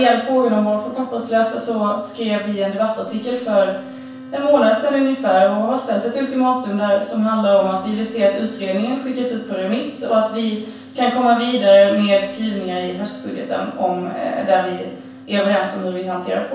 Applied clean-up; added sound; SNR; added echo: none; Wind instrument, woodwind instrument; 18 dB; reverberation time 0.7 s.